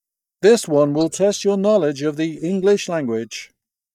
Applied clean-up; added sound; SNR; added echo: neural mask model DeepFilterNet 3.